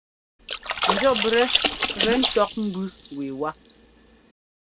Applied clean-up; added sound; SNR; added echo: none; Splash, splatter; 1 dB; none.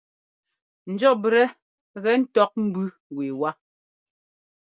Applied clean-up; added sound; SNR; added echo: none; none; none; none.